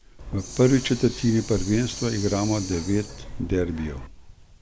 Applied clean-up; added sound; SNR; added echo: none; Hiss; 10 dB; none.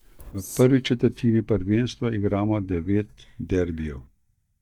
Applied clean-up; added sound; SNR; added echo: neural mask model DeepFilterNet 3.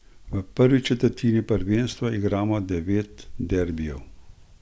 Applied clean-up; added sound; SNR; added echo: none; none; none; none.